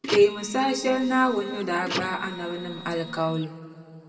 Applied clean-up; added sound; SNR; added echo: none; Printer; 11 dB; reverberation time 2.3 s.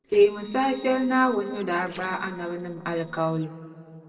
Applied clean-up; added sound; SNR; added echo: neural separator model SepFormer DNS4.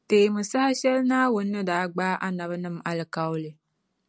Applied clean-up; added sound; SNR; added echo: none; none; none; none.